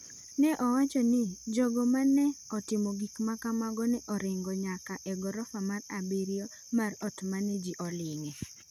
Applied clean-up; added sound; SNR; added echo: none; none; none; none.